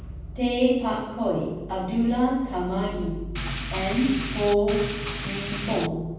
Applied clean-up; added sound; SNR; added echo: none; Rain; 7 dB; reverberation time 1.2 s.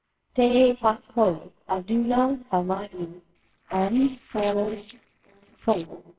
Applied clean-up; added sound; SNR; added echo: neural separator model SepFormer WHAMR!.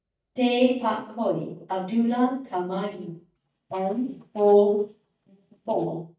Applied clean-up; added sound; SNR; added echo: neural mask model DeepFilterNet 3.